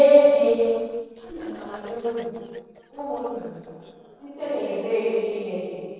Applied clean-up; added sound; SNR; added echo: neural separator model SepFormer DNS4.